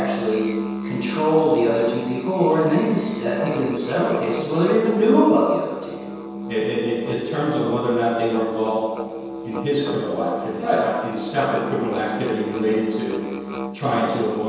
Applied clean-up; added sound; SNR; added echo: none; Musical instrument; 9 dB; reverberation time 1.2 s.